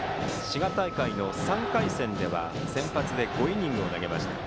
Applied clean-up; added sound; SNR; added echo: none; Hi-hat + Wind instrument, woodwind instrument; 14 dB; none.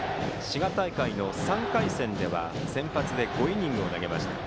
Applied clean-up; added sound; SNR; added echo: none; none; none; none.